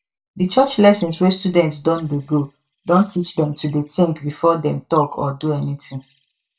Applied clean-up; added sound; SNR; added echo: neural mask model DeepFilterNet 3.